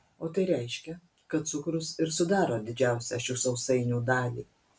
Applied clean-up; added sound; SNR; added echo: none; none; none; none.